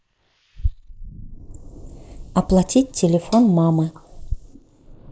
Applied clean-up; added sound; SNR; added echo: neural mask model Resemble Enhance denoiser.